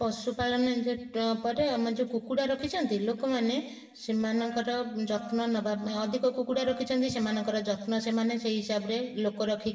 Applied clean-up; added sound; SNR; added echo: none; Wind instrument, woodwind instrument; 16 dB; reverberation time 0.8 s.